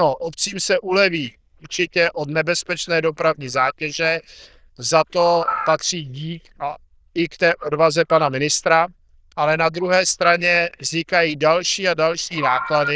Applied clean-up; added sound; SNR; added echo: neural diffusion model UNIVERSE++.